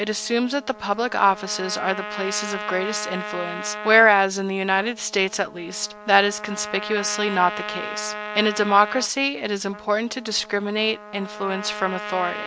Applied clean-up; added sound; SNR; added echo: none; Trumpet; 11 dB; none.